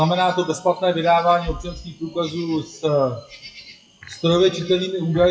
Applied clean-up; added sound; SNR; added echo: classical method WPE with log-MMSE.